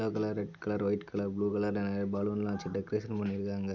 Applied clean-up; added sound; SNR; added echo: none; none; none; none.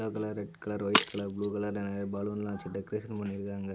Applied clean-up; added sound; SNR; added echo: none; Shatter; 1 dB; none.